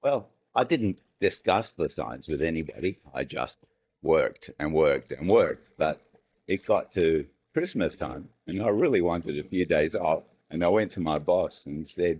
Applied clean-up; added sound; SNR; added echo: neural mask model DeepFilterNet 3.